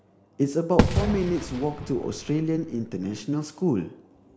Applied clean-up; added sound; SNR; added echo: none; Fireworks; 1 dB; none.